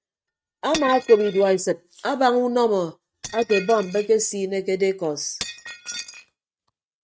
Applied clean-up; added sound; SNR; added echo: neural mask model RNNoise.